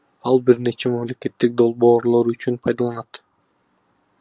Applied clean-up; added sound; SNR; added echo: none; none; none; none.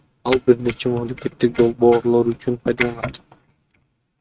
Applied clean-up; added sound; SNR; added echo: neural mask model RNNoise.